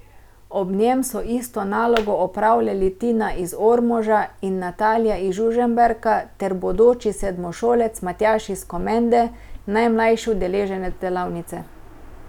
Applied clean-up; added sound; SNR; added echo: none; Walk, footsteps; 17 dB; none.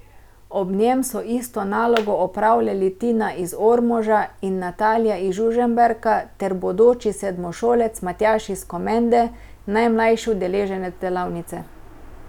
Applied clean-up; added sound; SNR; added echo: none; none; none; none.